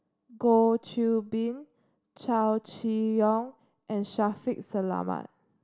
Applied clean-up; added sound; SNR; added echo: none; none; none; none.